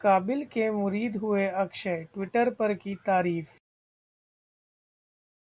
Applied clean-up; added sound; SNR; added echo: none; none; none; none.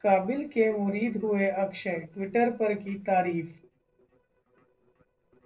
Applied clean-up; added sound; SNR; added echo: neural separator model SepFormer DNS4.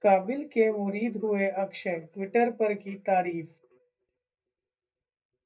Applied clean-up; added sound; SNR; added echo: neural mask model DeepFilterNet 3.